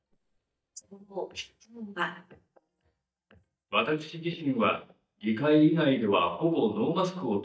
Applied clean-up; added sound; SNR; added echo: neural mask model DeepFilterNet 3.